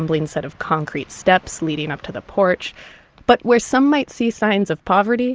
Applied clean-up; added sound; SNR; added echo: none; none; none; none.